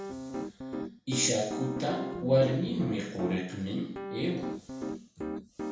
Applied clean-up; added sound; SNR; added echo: none; Piano; 6 dB; reverberation time 0.7 s.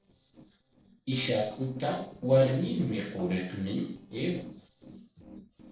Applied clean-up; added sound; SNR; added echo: neural separator model SepFormer DNS4.